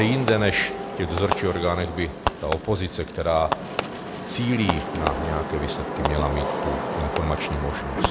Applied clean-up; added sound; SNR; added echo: none; Wind / Rain + Fireworks; 3 dB; none.